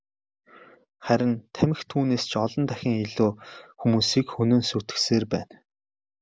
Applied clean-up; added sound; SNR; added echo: none; none; none; none.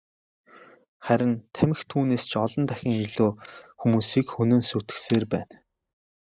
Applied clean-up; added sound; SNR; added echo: neural mask model RNNoise.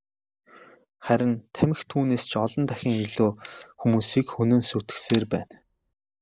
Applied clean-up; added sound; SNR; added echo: none; Camera; 15 dB; none.